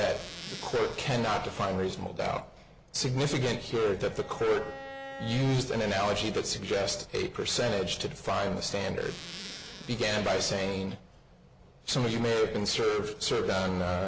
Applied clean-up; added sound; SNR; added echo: none; Bowed string instrument + Zipper (clothing); 15 dB; none.